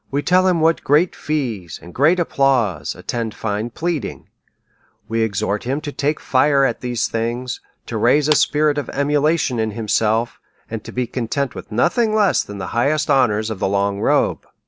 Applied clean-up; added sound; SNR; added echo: none; Clapping; 13 dB; none.